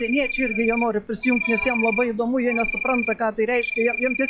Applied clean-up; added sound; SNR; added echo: classical method log-MMSE.